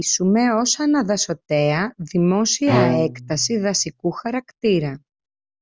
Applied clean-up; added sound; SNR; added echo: none; Bowed string instrument; 4 dB; none.